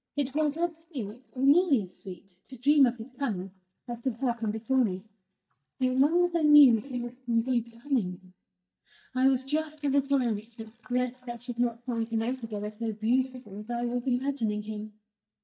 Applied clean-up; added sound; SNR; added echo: neural mask model DeepFilterNet 3.